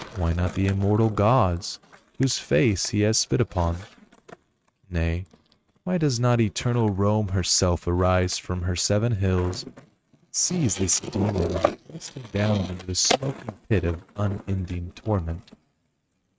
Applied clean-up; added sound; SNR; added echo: neural mask model RNNoise.